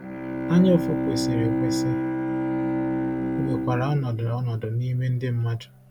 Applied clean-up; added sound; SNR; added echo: none; Bowed string instrument; 1 dB; none.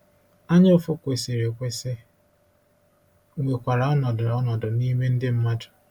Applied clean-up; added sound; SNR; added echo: none; none; none; none.